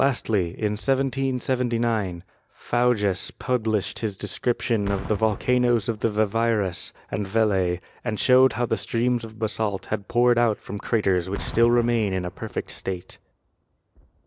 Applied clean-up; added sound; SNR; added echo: none; Boom; 20 dB; none.